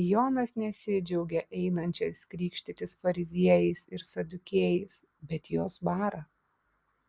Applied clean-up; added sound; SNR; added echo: none; none; none; none.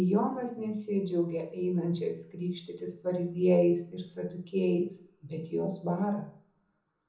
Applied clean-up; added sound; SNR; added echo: none; none; none; reverberation time 1.0 s.